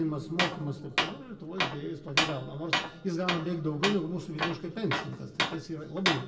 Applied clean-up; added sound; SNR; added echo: none; Tools; 0 dB; reverberation time 1.6 s.